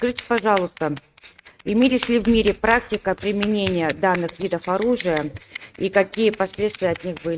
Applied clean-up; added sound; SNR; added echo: neural mask model RNNoise.